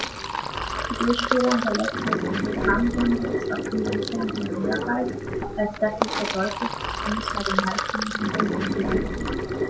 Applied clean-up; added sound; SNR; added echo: none; Sink (filling or washing); -1 dB; none.